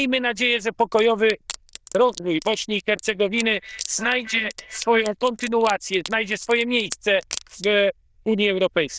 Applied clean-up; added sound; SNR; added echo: neural diffusion model UNIVERSE++.